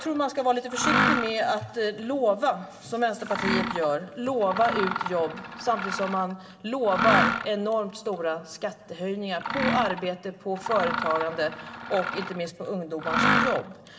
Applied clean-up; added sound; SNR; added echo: none; Mechanisms; 2 dB; reverberation time 1.6 s.